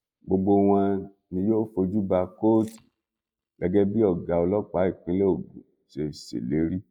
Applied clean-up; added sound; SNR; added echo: neural mask model DeepFilterNet 3.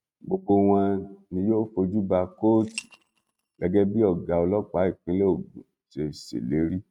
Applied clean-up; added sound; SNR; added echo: neural mask model RNNoise.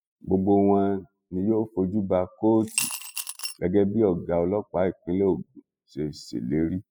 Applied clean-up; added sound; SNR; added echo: classical method spectral subtraction.